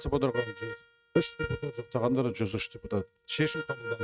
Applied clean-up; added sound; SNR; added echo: neural mask model RNNoise.